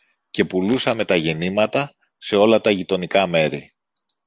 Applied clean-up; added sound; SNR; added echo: none; none; none; none.